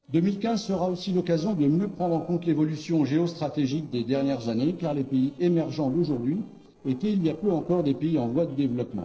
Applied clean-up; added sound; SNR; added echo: neural separator model SepFormer DNS4.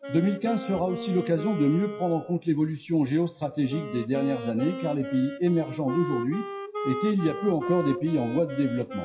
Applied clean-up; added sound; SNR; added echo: classical method WPE with log-MMSE.